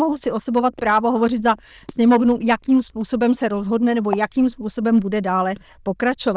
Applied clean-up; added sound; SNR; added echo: neural diffusion model UNIVERSE++.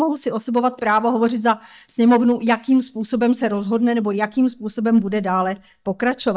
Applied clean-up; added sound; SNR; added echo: neural mask model DeepFilterNet 3.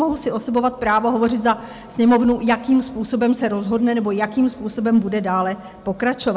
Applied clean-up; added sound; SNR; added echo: none; none; none; none.